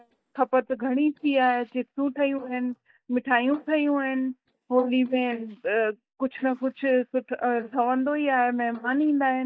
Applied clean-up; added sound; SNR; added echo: neural mask model DeepFilterNet 3.